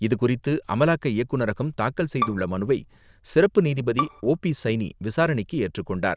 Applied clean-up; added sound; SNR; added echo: neural diffusion model UNIVERSE++.